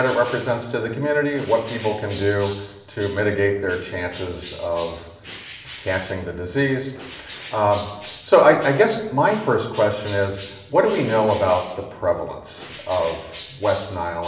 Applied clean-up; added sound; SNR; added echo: none; Bird; 19 dB; reverberation time 0.8 s.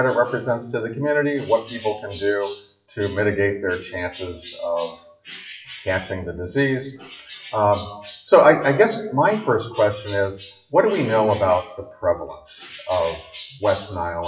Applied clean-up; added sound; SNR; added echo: classical method WPE with log-MMSE.